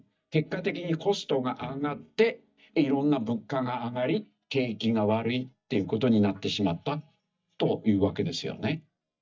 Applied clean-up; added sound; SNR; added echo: neural mask model DeepFilterNet 3.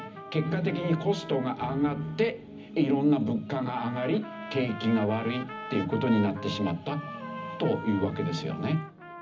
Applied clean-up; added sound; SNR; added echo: none; Trumpet; 13 dB; reverberation time 0.4 s.